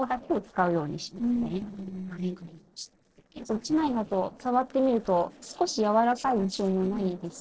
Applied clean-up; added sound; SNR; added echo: neural separator model SepFormer DNS4.